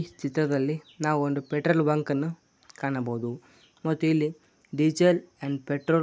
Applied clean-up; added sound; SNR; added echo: none; none; none; none.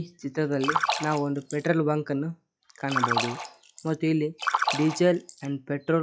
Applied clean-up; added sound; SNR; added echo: classical method log-MMSE.